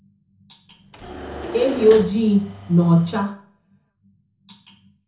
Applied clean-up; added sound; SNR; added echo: none; Engine / Mechanisms; 12 dB; reverberation time 0.6 s.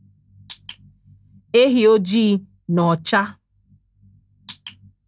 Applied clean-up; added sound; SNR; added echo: none; none; none; none.